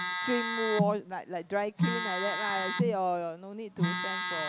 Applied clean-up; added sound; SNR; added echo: none; Telephone; -2 dB; none.